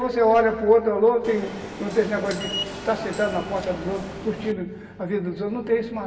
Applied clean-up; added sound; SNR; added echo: none; Subway, metro, underground; 11 dB; reverberation time 1.9 s.